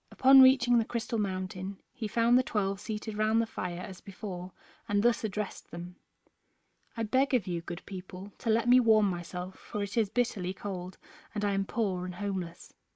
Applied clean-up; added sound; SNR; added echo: neural mask model Resemble Enhance denoiser.